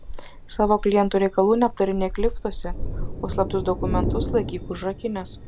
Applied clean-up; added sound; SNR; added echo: none; Thunder; 5 dB; none.